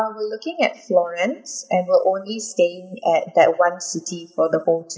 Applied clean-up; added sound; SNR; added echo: none; none; none; reverberation time 0.4 s.